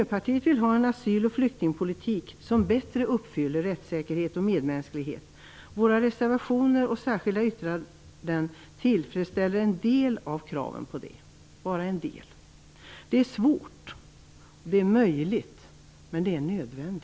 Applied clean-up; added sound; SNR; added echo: none; none; none; none.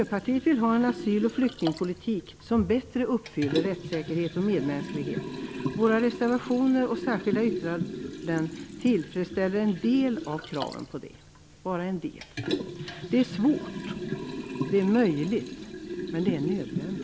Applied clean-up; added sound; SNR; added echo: none; Liquid; 8 dB; none.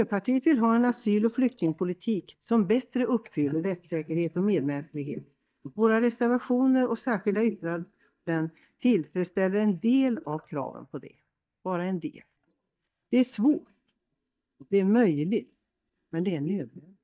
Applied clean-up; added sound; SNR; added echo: neural mask model DeepFilterNet 3.